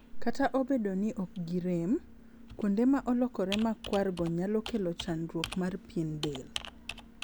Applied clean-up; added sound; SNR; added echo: none; Computer keyboard; 15 dB; none.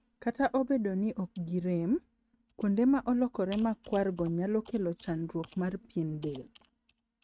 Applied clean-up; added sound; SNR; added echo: neural mask model RNNoise.